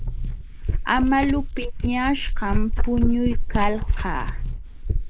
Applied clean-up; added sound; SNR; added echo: neural mask model Resemble Enhance denoiser.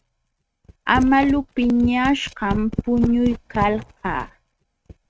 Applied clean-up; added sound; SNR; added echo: neural mask model RNNoise.